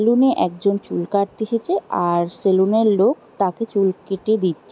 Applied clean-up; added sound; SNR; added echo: none; none; none; none.